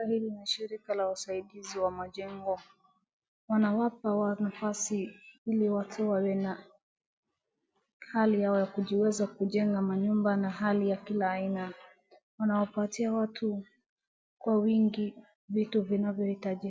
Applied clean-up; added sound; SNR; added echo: none; none; none; none.